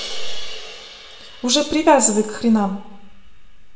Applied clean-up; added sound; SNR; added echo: none; Crash cymbal; 17 dB; reverberation time 0.8 s.